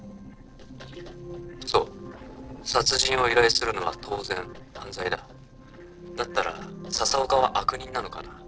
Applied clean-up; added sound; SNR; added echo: neural separator model SepFormer DNS4.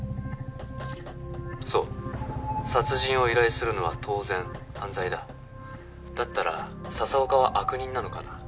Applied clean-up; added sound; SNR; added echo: none; Knock; 20 dB; none.